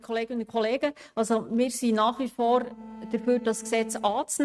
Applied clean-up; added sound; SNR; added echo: neural mask model RNNoise.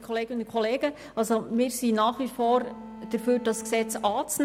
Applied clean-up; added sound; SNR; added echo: none; Bowed string instrument; 14 dB; none.